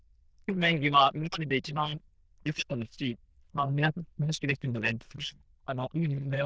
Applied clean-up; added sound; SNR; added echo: neural diffusion model UNIVERSE++.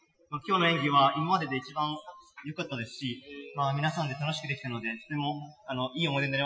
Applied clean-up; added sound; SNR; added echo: classical method Wiener filter.